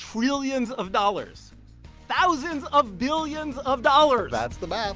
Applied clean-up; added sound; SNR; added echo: none; none; none; none.